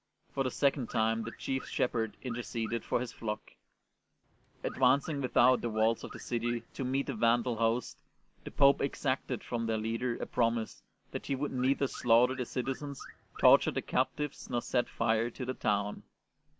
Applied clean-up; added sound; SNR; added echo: none; Alarm / Car; 19 dB; none.